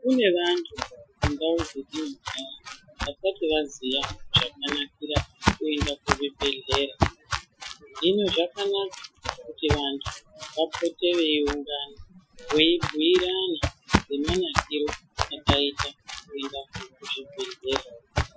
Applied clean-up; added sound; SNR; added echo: classical method Wiener filter.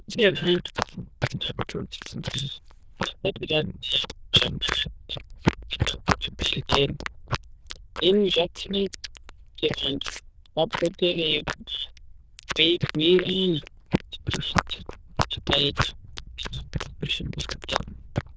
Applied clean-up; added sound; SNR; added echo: neural diffusion model UNIVERSE++.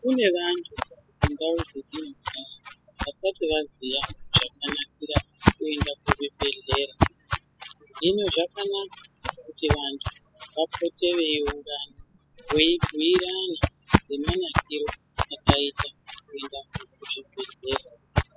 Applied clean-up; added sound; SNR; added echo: classical method spectral subtraction.